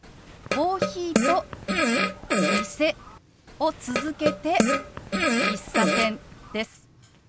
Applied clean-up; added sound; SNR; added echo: none; Fart; -3 dB; none.